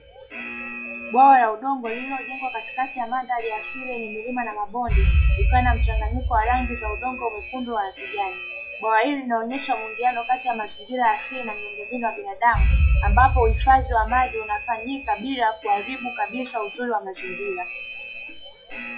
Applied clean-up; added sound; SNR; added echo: classical method log-MMSE.